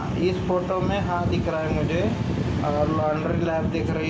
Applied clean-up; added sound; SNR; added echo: none; Truck; 20 dB; reverberation time 0.7 s.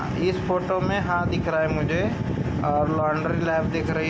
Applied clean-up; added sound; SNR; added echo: none; none; none; none.